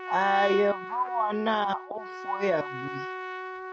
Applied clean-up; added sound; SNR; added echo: none; Trumpet; 8 dB; none.